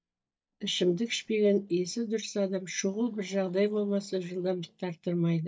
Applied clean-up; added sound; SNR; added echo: neural mask model DeepFilterNet 3.